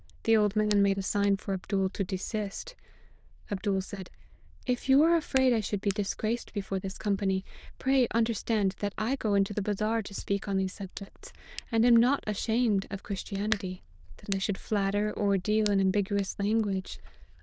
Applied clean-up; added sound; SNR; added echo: neural diffusion model UNIVERSE++.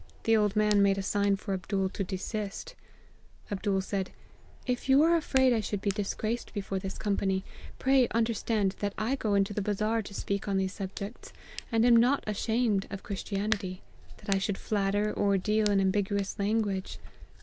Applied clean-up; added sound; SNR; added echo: none; Hands; 13 dB; none.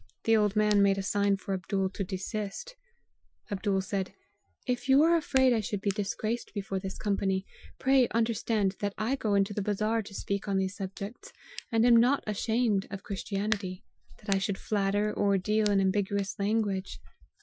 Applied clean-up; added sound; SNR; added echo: classical method Wiener filter.